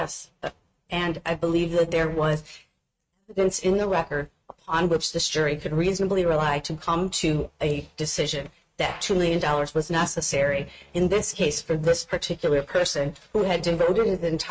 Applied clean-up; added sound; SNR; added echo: neural mask model RNNoise.